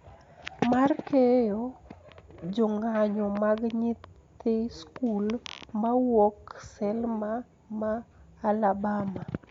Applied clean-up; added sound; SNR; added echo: none; none; none; none.